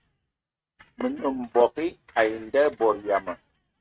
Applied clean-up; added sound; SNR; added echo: neural mask model RNNoise.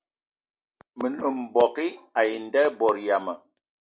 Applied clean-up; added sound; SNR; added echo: none; none; none; none.